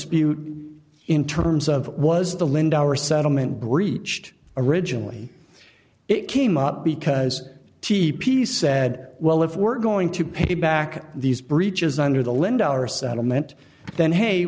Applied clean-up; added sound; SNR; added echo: none; none; none; none.